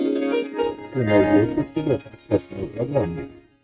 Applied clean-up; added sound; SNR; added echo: neural mask model RNNoise.